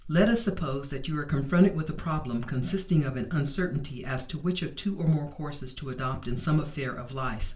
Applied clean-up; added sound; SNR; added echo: none; none; none; reverberation time 0.3 s.